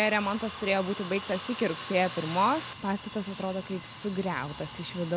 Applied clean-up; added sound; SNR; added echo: none; none; none; none.